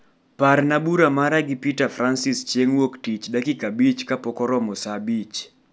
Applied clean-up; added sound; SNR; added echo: none; none; none; none.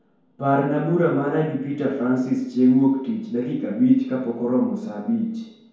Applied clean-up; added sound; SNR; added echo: none; none; none; reverberation time 0.9 s.